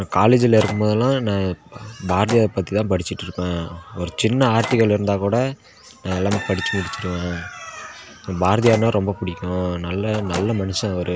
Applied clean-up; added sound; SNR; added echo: none; Microwave oven; 16 dB; none.